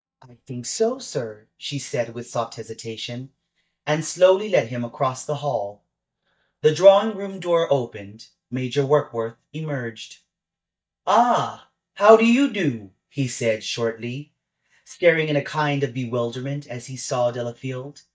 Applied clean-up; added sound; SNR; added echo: neural mask model DeepFilterNet 3.